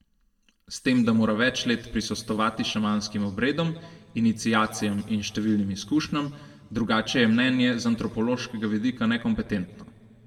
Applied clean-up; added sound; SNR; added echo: none; none; none; reverberation time 1.8 s.